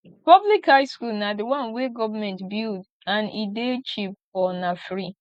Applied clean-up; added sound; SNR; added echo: none; none; none; none.